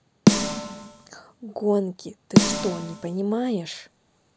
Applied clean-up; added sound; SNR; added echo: none; Snare drum; -4 dB; none.